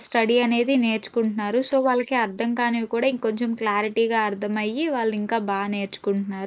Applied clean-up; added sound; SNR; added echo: neural mask model Resemble Enhance denoiser.